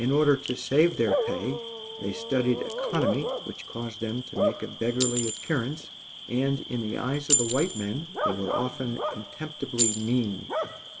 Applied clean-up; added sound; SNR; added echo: none; Chink, clink + Bark / Cricket; 3 dB; none.